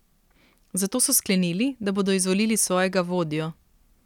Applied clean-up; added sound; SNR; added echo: none; none; none; none.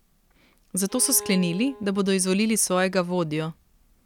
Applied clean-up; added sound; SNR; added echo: none; Bowed string instrument; 17 dB; none.